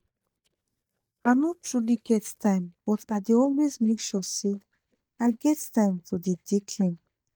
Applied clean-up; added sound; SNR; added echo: neural mask model DeepFilterNet 3.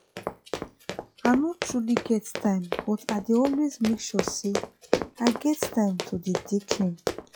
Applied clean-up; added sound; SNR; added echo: classical method log-MMSE.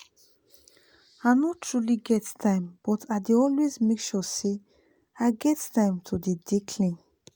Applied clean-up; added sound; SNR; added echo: none; none; none; none.